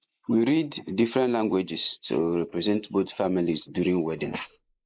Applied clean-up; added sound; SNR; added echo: neural mask model Resemble Enhance denoiser.